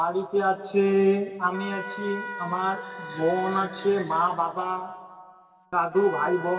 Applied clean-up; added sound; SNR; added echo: none; Trumpet; 14 dB; reverberation time 2.3 s.